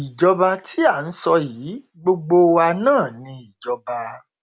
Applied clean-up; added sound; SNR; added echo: none; none; none; none.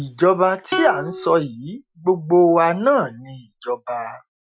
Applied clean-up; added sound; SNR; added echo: classical method Wiener filter.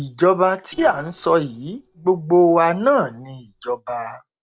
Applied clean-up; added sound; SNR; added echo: neural separator model SepFormer DNS4.